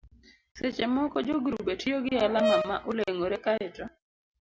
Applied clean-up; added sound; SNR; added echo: none; Brass instrument; 1 dB; none.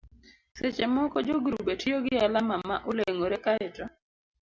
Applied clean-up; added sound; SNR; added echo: none; none; none; none.